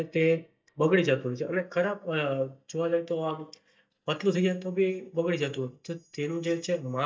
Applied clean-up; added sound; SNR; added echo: neural mask model DeepFilterNet 3.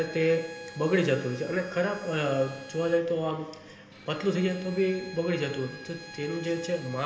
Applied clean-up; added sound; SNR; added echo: none; Bowed string instrument; 17 dB; reverberation time 0.8 s.